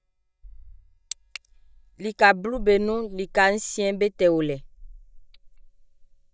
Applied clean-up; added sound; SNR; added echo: neural mask model DeepFilterNet 3.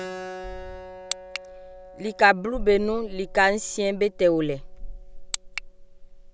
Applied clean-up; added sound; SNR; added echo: none; Keyboard (musical); 17 dB; none.